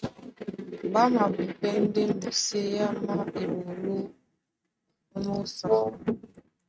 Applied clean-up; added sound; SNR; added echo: neural mask model RNNoise.